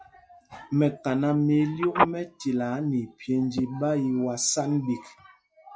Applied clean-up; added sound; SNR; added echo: classical method log-MMSE.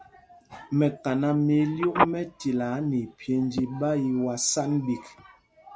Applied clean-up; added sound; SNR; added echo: none; Telephone; 5 dB; none.